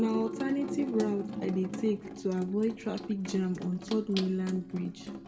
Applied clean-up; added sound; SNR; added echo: none; Sink (filling or washing) / Water tap, faucet; 8 dB; reverberation time 0.5 s.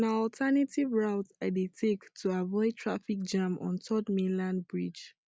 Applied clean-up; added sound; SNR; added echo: none; none; none; none.